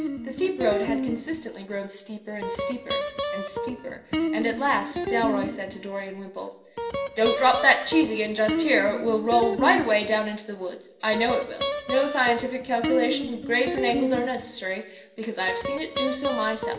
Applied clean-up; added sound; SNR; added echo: none; Guitar; 5 dB; reverberation time 0.8 s.